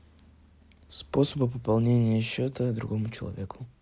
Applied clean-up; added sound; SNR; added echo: none; none; none; none.